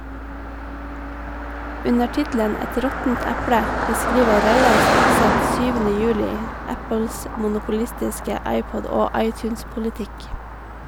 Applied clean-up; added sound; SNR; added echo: none; Car passing by; 1 dB; none.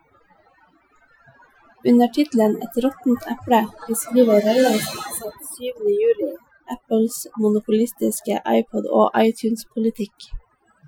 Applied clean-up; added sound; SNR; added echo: classical method Wiener filter.